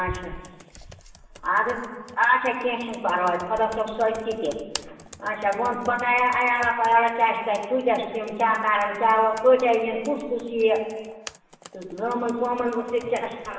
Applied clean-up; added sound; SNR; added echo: none; Computer keyboard; 20 dB; reverberation time 1.1 s.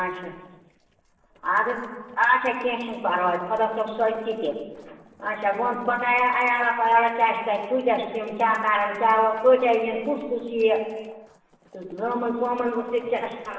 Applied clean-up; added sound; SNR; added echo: neural separator model SepFormer DNS4.